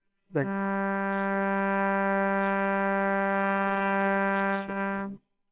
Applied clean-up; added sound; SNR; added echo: neural separator model SepFormer WHAMR!.